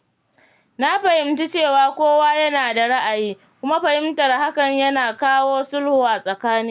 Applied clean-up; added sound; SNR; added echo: none; none; none; none.